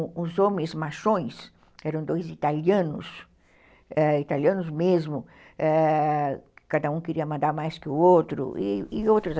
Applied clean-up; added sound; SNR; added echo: none; none; none; none.